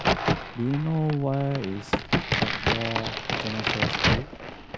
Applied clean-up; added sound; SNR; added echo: none; Crack; -3 dB; none.